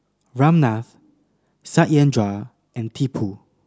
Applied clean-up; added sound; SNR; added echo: none; none; none; none.